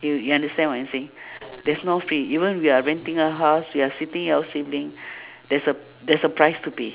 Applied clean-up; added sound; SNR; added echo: none; none; none; none.